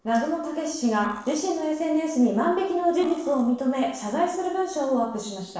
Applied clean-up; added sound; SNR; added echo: neural separator model SepFormer DNS4.